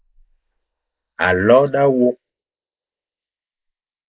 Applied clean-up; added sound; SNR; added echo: neural mask model Resemble Enhance denoiser.